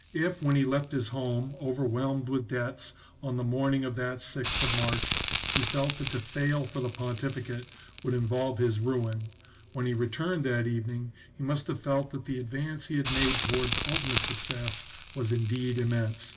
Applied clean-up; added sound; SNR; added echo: none; Crackle; 3 dB; reverberation time 0.3 s.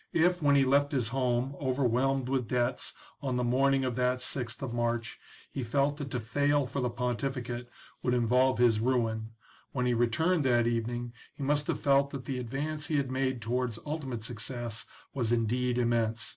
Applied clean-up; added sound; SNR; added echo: none; none; none; none.